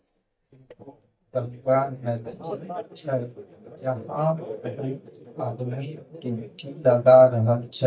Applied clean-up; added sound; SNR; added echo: neural mask model DeepFilterNet 3.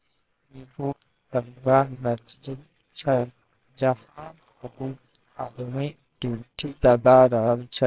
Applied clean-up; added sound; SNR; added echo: neural separator model SepFormer WHAMR!.